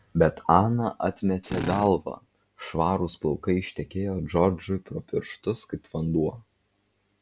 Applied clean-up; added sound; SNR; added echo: none; Drill; 7 dB; none.